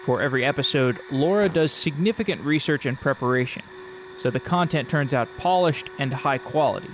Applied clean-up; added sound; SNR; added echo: none; Wind instrument, woodwind instrument + Hiss / Fire; 18 dB; none.